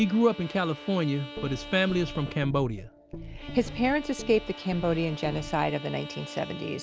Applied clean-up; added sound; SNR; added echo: none; Bowed string instrument; 15 dB; none.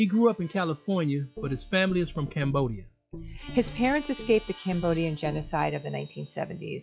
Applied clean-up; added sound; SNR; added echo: classical method log-MMSE.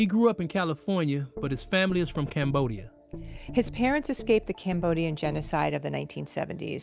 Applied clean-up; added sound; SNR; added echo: none; none; none; none.